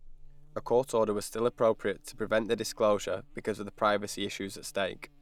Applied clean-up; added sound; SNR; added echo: none; Buzz; 19 dB; none.